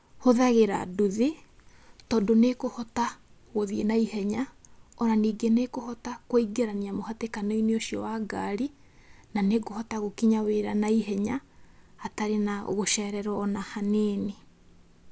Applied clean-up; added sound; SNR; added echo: none; none; none; none.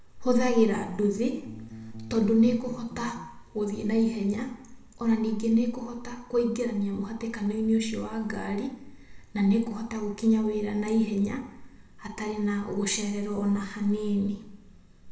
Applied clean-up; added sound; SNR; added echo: none; Bass guitar; 16 dB; reverberation time 0.7 s.